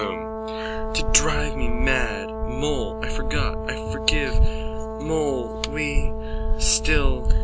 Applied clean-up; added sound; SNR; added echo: none; Brass instrument; 9 dB; none.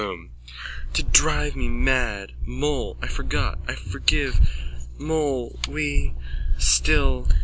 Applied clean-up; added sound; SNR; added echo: none; none; none; none.